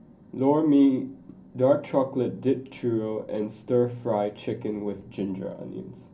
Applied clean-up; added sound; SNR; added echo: none; none; none; reverberation time 0.3 s.